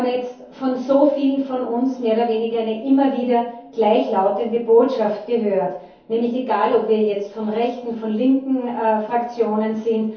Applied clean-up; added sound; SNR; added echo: none; none; none; reverberation time 0.6 s.